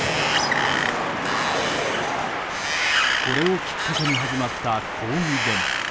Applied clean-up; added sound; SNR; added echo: none; Wind; -2 dB; none.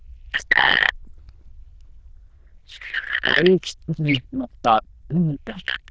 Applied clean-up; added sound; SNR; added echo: neural diffusion model UNIVERSE++.